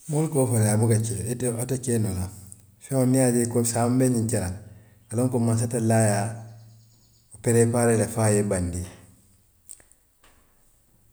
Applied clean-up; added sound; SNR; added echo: none; none; none; none.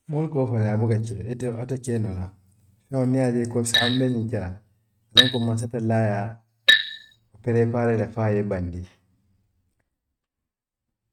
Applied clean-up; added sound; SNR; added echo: neural mask model RNNoise.